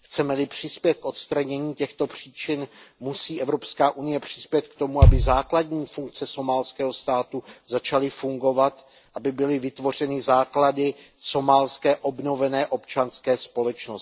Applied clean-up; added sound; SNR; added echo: none; Bass drum; -3 dB; none.